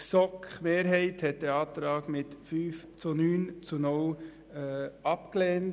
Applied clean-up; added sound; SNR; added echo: none; none; none; none.